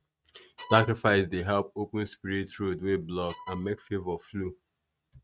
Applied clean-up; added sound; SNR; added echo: neural mask model RNNoise.